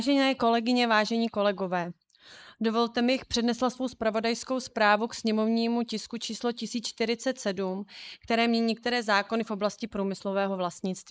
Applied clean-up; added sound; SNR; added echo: neural mask model Resemble Enhance denoiser.